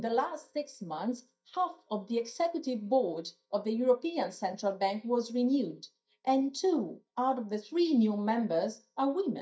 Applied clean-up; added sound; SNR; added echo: neural mask model DeepFilterNet 3.